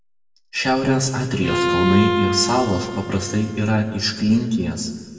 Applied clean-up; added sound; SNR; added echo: none; Bowed string instrument; 4 dB; reverberation time 1.5 s.